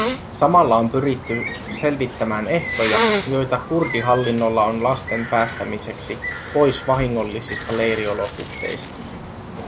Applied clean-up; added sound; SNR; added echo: none; Bird + Sneeze; 7 dB; none.